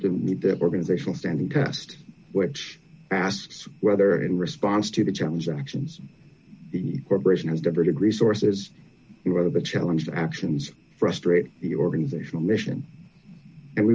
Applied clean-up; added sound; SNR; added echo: none; none; none; none.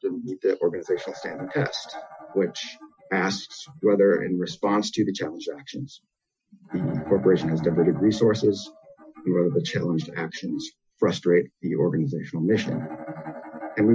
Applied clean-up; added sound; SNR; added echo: classical method Wiener filter.